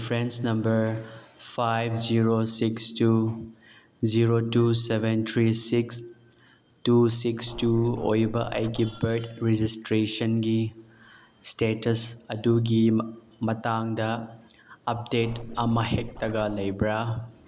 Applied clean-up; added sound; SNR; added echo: none; Scratching (performance technique); 17 dB; none.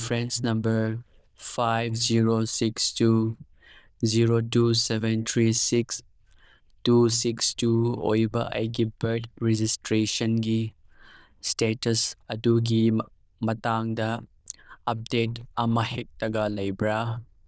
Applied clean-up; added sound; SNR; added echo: neural diffusion model UNIVERSE++.